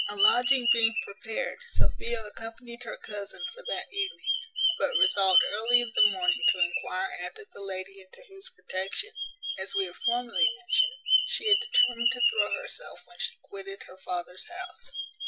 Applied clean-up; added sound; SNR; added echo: none; Bird vocalization, bird call, bird song; 2 dB; none.